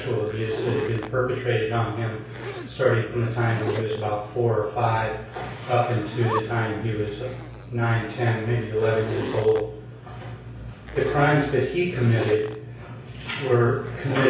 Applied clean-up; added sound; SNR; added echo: none; Zipper (clothing); 13 dB; reverberation time 0.6 s.